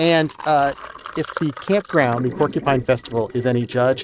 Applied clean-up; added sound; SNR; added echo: neural mask model RNNoise.